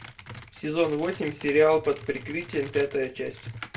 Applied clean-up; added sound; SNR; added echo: none; Computer keyboard; 15 dB; reverberation time 0.1 s.